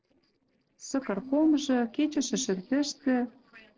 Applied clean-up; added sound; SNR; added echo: neural separator model SepFormer DNS4.